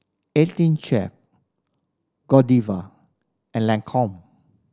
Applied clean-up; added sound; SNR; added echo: none; none; none; none.